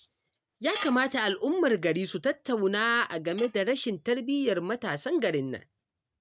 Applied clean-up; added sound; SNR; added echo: neural mask model RNNoise.